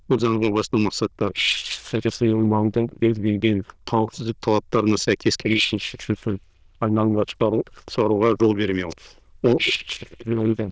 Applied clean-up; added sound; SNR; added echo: neural diffusion model UNIVERSE++.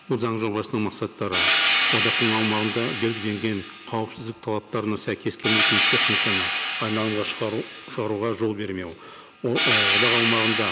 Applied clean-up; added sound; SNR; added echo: none; Hi-hat; -4 dB; none.